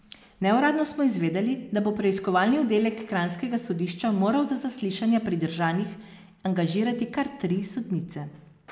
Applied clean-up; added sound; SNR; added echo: none; none; none; none.